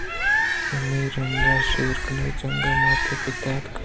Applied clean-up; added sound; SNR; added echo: none; Bird; -4 dB; none.